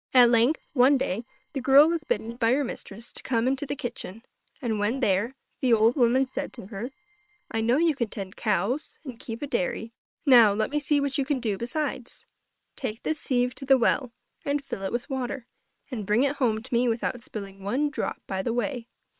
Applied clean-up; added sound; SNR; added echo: neural separator model SepFormer WHAM!.